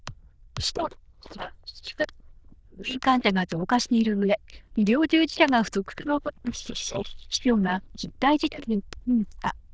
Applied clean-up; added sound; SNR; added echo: neural diffusion model UNIVERSE++.